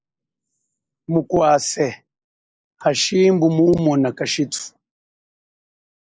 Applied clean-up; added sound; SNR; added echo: neural mask model Resemble Enhance denoiser.